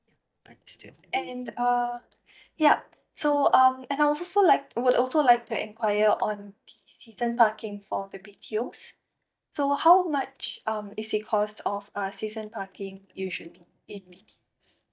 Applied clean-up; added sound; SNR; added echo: neural mask model DeepFilterNet 3.